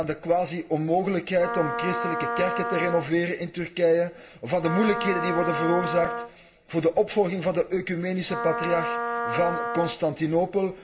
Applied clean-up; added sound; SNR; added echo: none; Wind instrument, woodwind instrument; 5 dB; reverberation time 0.4 s.